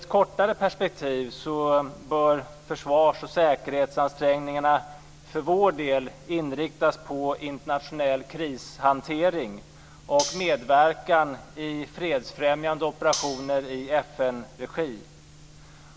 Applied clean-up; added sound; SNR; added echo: none; Cutlery, silverware; 12 dB; none.